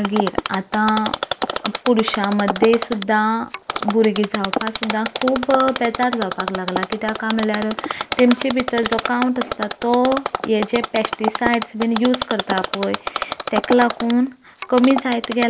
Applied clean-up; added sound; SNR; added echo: none; Mechanisms; 6 dB; none.